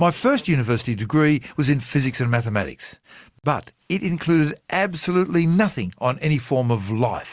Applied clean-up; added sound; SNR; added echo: none; none; none; none.